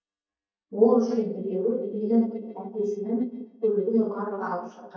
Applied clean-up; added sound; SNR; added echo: neural mask model DeepFilterNet 3.